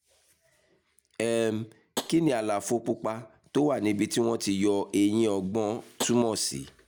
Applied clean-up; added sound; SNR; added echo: none; Tap; 13 dB; none.